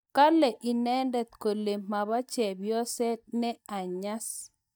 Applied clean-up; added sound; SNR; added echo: neural mask model DeepFilterNet 3.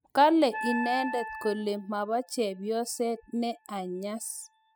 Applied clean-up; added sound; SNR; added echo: classical method spectral subtraction.